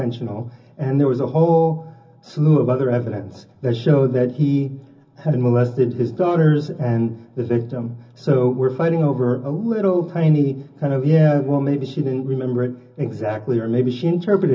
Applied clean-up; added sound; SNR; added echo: none; none; none; reverberation time 0.4 s.